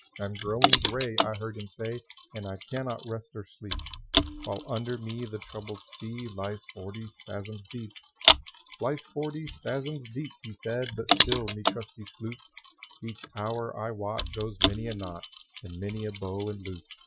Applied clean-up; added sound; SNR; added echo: classical method Wiener filter.